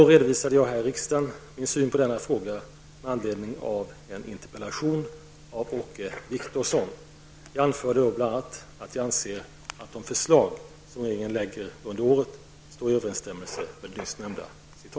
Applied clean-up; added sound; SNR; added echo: none; none; none; none.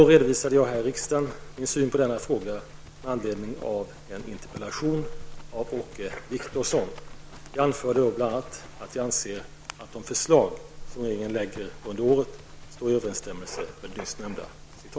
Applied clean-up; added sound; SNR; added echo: none; Livestock, farm animals, working animals; 15 dB; none.